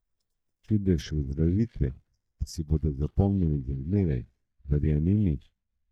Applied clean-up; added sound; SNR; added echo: neural mask model DeepFilterNet 3.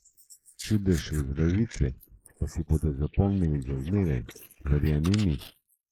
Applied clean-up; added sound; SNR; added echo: neural mask model Resemble Enhance denoiser.